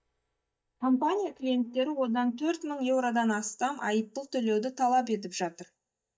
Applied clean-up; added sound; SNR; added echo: neural mask model DeepFilterNet 3.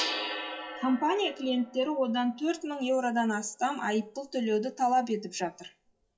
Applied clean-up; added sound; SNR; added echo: classical method WPE with log-MMSE.